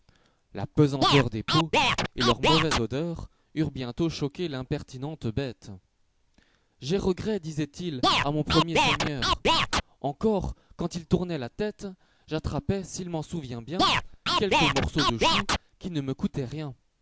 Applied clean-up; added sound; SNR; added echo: none; Scratching (performance technique); -5 dB; none.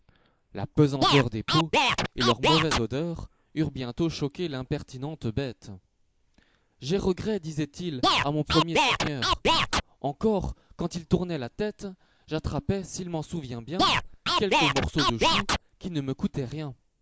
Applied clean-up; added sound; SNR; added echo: neural mask model Resemble Enhance denoiser.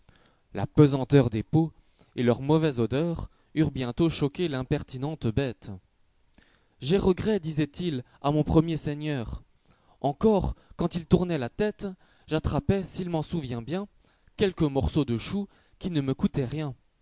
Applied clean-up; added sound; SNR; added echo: none; none; none; none.